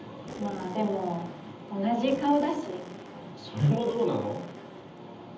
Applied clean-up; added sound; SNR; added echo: none; Fart; 18 dB; reverberation time 0.8 s.